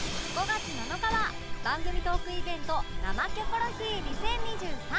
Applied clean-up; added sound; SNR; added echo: none; Sliding door; -1 dB; none.